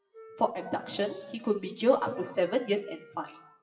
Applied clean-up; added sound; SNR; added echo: classical method WPE with log-MMSE.